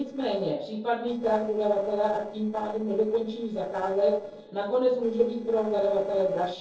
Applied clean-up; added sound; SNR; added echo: neural separator model SepFormer DNS4.